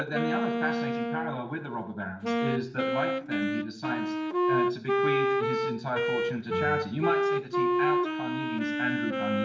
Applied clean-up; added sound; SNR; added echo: none; Wind instrument, woodwind instrument; -5 dB; reverberation time 0.6 s.